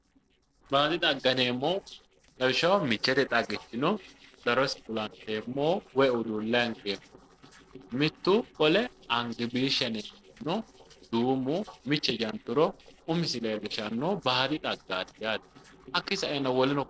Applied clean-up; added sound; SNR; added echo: neural separator model SepFormer DNS4.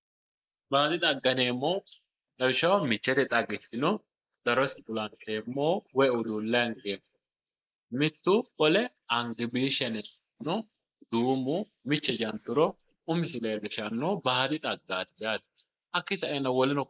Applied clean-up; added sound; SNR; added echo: neural mask model Resemble Enhance denoiser.